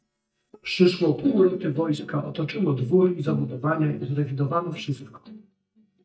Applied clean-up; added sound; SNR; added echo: neural mask model DeepFilterNet 3.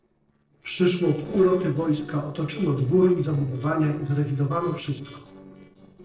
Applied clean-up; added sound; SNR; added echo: neural separator model SepFormer DNS4.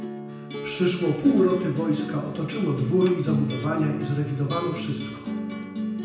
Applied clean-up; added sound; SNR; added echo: none; Acoustic guitar; 6 dB; reverberation time 0.9 s.